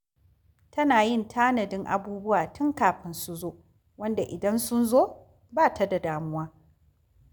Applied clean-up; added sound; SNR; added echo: none; none; none; none.